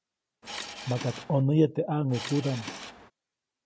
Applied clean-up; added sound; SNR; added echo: none; Subway, metro, underground / Engine; 11 dB; none.